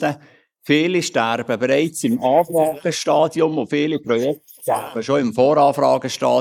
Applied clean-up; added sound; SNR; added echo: neural mask model Resemble Enhance denoiser.